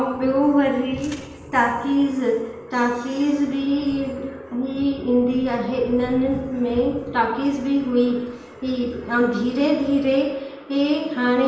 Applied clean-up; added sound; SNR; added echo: none; none; none; reverberation time 0.8 s.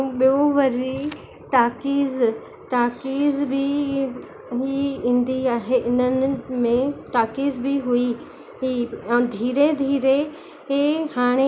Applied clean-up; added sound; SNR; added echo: none; none; none; none.